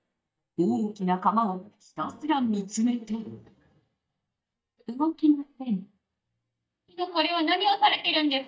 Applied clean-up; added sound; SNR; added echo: neural mask model DeepFilterNet 3.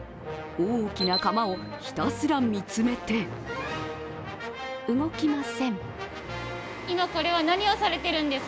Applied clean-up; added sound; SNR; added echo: none; none; none; none.